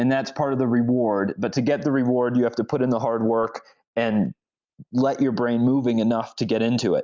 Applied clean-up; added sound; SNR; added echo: none; none; none; none.